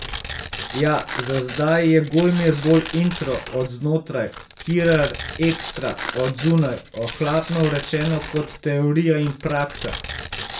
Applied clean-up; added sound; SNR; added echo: none; Tearing; 12 dB; reverberation time 0.2 s.